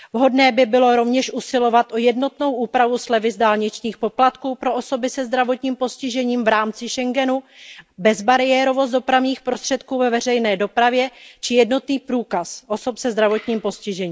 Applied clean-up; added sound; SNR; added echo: none; none; none; none.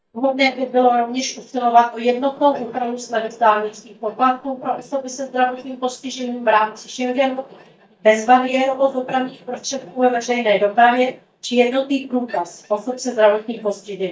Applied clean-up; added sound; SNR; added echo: neural mask model DeepFilterNet 3.